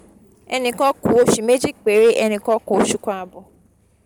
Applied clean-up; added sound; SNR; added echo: none; none; none; none.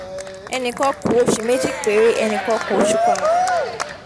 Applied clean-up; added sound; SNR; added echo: none; Cheering; 2 dB; none.